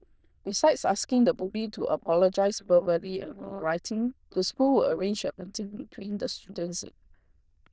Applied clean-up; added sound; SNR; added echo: neural diffusion model UNIVERSE++.